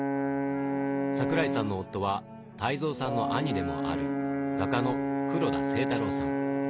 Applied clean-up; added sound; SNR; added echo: none; Brass instrument; -3 dB; none.